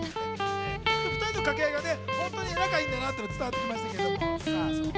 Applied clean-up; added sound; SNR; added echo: none; Electric guitar; -1 dB; none.